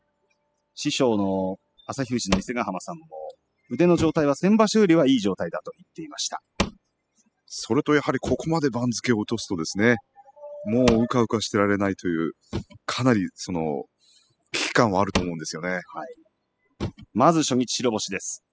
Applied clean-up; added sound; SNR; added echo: classical method spectral subtraction.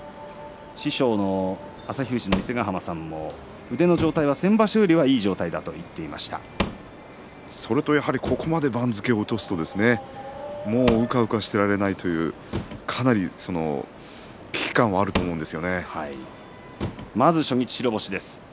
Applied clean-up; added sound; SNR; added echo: none; Drawer open or close / Wood; 13 dB; none.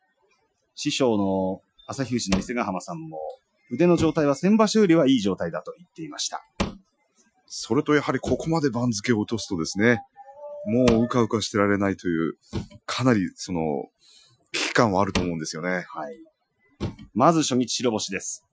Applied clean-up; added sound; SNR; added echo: classical method Wiener filter.